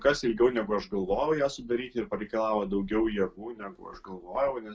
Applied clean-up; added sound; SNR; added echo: none; none; none; none.